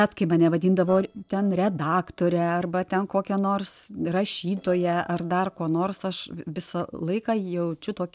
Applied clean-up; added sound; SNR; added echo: neural separator model SepFormer DNS4.